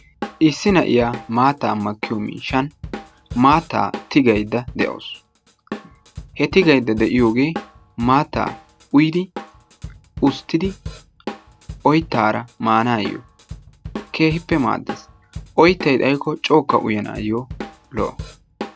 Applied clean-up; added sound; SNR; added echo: none; Drum kit; 15 dB; none.